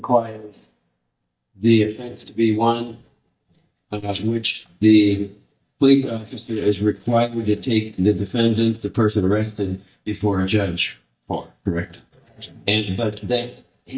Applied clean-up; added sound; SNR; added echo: neural mask model DeepFilterNet 3.